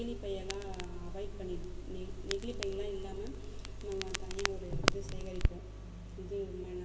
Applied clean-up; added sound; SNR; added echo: none; Crackle; -4 dB; reverberation time 2.8 s.